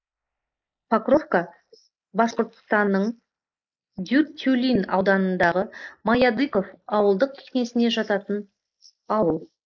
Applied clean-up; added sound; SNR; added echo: neural mask model Resemble Enhance denoiser.